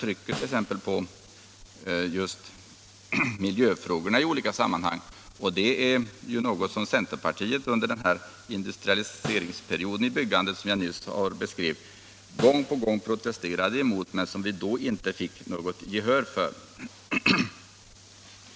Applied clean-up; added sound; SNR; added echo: none; Snare drum; 14 dB; none.